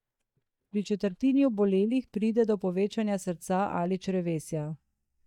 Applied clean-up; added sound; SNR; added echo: neural mask model DeepFilterNet 3.